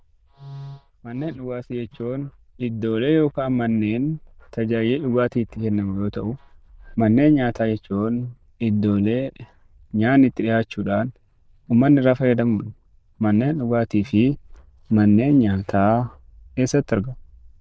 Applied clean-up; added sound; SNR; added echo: neural diffusion model UNIVERSE++.